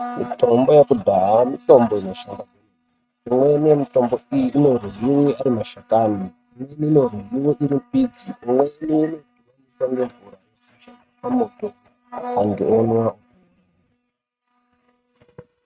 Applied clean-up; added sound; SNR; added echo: neural mask model RNNoise.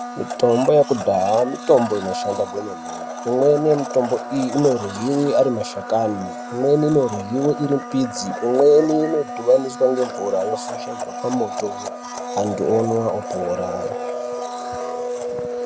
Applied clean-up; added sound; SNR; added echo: none; Domestic sounds, home sounds; 9 dB; none.